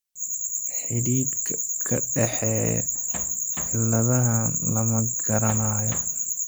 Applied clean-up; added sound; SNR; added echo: none; Bass drum; 17 dB; none.